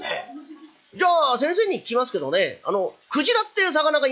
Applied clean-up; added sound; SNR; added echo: classical method log-MMSE.